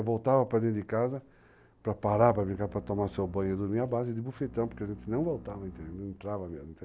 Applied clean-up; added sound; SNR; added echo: none; Bowed string instrument; 18 dB; none.